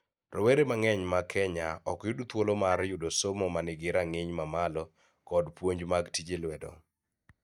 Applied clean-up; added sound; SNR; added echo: neural mask model DeepFilterNet 3.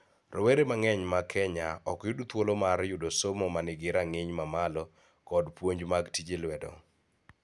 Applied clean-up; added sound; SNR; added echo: none; none; none; none.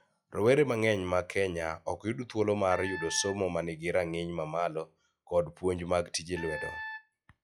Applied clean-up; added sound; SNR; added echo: classical method log-MMSE.